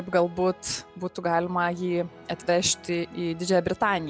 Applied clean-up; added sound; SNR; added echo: none; none; none; none.